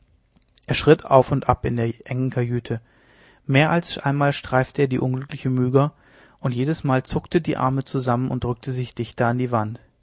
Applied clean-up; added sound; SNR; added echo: none; none; none; none.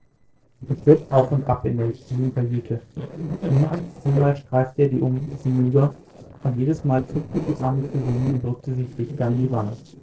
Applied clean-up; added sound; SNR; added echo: neural separator model SepFormer DNS4.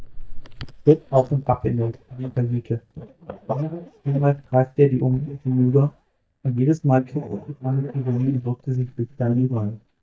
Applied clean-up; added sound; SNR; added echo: neural mask model DeepFilterNet 3.